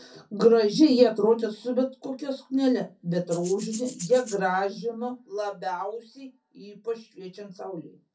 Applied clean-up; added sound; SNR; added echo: none; Rattle (instrument); 15 dB; reverberation time 0.3 s.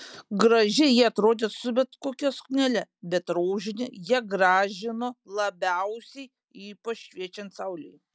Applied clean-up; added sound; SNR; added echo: none; none; none; none.